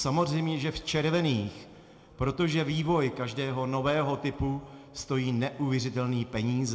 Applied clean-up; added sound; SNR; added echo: none; none; none; reverberation time 1.0 s.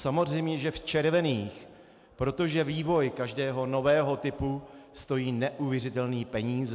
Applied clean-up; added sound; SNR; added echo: none; none; none; none.